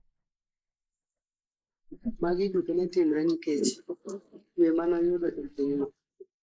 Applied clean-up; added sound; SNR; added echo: neural mask model Resemble Enhance denoiser.